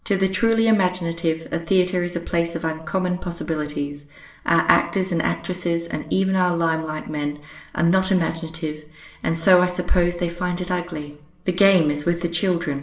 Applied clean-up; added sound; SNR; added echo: none; none; none; reverberation time 0.6 s.